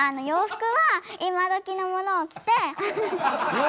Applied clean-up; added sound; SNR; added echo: none; none; none; none.